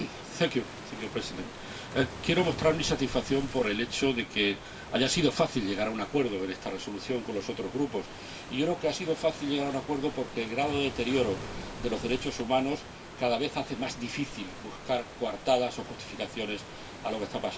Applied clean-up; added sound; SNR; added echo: none; Waves, surf; 11 dB; reverberation time 0.2 s.